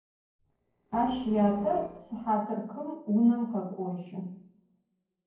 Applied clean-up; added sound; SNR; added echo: neural separator model SepFormer DNS4.